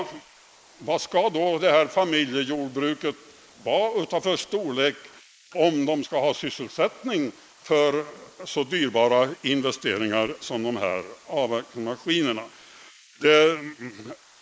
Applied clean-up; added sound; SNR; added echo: neural mask model Resemble Enhance denoiser.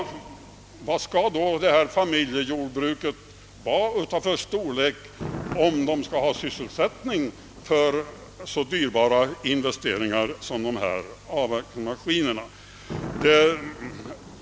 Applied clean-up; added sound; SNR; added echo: none; Thunder; 17 dB; none.